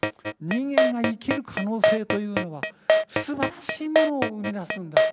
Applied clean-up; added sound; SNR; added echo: none; Keyboard (musical); -5 dB; none.